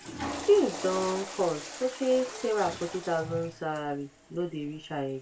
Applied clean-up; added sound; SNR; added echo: none; Toilet flush / Water; 11 dB; reverberation time 0.2 s.